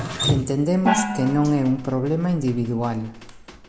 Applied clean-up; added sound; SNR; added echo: none; Drip + Gong; 5 dB; none.